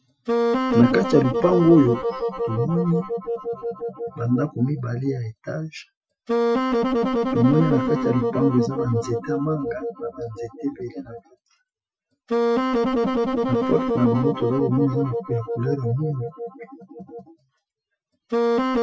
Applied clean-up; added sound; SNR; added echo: classical method Wiener filter.